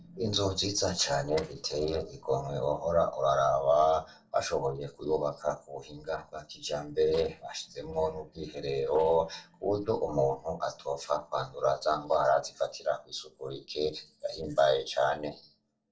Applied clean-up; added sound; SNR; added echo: neural separator model SepFormer DNS4.